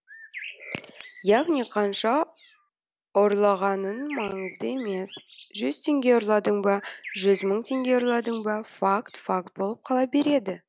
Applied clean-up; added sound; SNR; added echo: none; Bird; 19 dB; none.